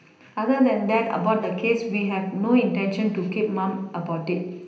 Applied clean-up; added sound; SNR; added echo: none; none; none; reverberation time 0.8 s.